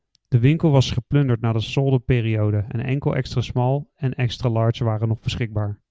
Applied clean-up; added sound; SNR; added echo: none; none; none; none.